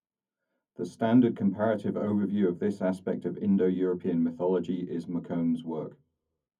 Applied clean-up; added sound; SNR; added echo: none; none; none; reverberation time 0.3 s.